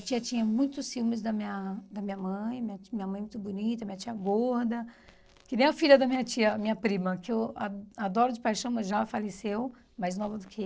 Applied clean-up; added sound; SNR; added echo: neural separator model SepFormer DNS4.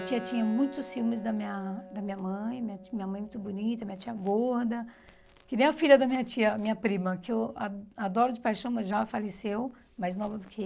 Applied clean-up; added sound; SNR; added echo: none; Keyboard (musical); 20 dB; none.